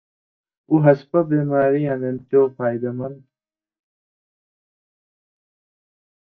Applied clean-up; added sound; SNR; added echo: neural mask model DeepFilterNet 3.